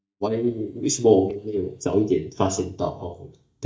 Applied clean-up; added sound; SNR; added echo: neural mask model DeepFilterNet 3.